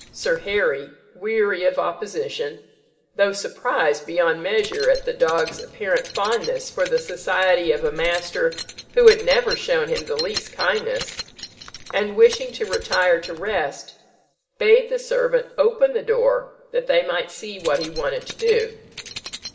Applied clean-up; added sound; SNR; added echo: none; Keys jangling; 15 dB; reverberation time 1.6 s.